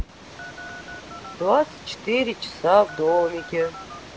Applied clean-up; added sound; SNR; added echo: none; Telephone; 16 dB; none.